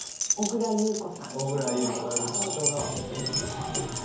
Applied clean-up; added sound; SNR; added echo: none; Keys jangling; 2 dB; reverberation time 2.4 s.